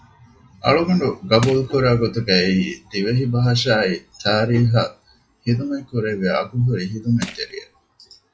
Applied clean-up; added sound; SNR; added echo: classical method log-MMSE.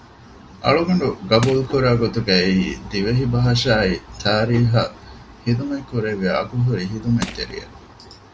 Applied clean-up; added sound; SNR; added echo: none; Crushing; 12 dB; none.